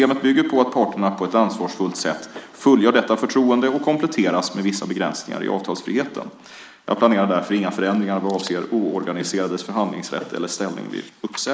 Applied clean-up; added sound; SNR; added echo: neural mask model Resemble Enhance denoiser.